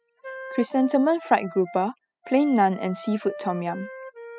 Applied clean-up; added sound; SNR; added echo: classical method spectral subtraction.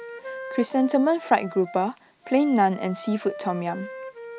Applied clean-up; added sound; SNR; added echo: none; Wind instrument, woodwind instrument; 14 dB; none.